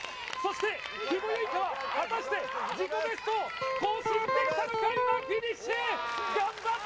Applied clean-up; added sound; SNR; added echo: none; Electric guitar; -1 dB; none.